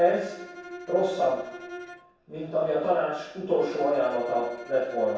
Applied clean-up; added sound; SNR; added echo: none; Bowed string instrument; 15 dB; reverberation time 0.7 s.